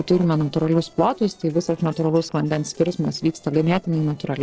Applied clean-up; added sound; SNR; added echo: neural separator model SepFormer DNS4.